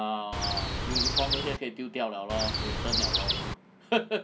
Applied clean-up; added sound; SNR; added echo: none; Chirp, tweet; -4 dB; none.